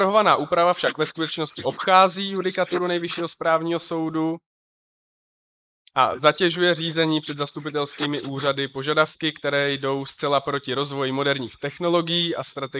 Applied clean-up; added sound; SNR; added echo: neural mask model Resemble Enhance denoiser.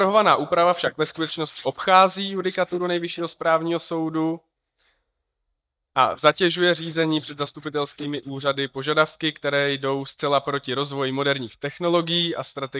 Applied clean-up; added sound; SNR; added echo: neural mask model DeepFilterNet 3.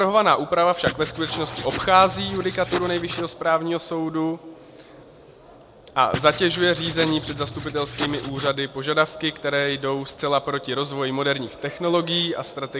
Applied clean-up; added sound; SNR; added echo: none; Writing; 10 dB; none.